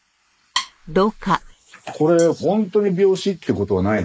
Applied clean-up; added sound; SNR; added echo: neural mask model Resemble Enhance denoiser.